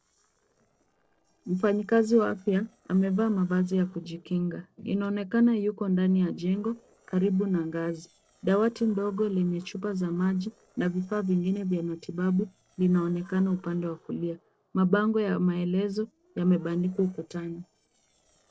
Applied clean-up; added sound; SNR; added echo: neural separator model SepFormer DNS4.